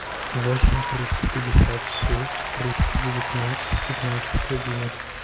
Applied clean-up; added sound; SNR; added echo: none; Applause; 6 dB; none.